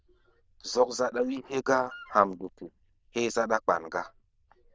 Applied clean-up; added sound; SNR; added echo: neural diffusion model UNIVERSE++.